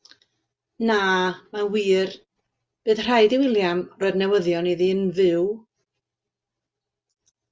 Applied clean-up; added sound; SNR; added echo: none; none; none; none.